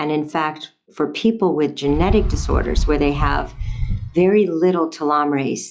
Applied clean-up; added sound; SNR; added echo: classical method log-MMSE.